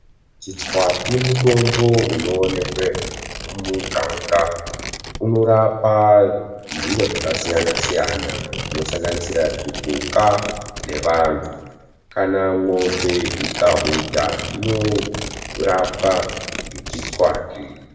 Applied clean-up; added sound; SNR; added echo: none; Tearing; 8 dB; reverberation time 1.0 s.